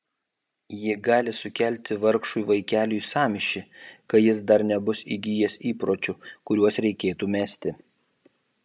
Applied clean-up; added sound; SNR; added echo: none; none; none; none.